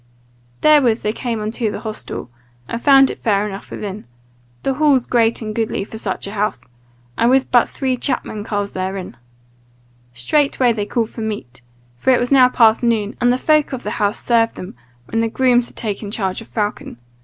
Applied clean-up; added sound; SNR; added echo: none; none; none; none.